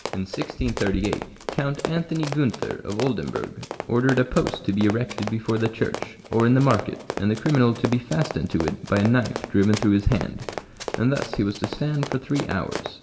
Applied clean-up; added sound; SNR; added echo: none; Run; 10 dB; reverberation time 1.7 s.